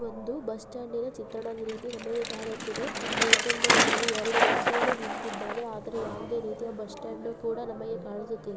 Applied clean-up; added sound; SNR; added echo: none; Bicycle; -3 dB; none.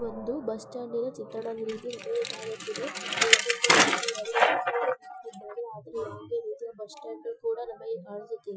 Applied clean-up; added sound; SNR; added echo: classical method Wiener filter.